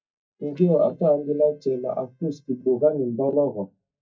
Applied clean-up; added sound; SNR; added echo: neural mask model DeepFilterNet 3.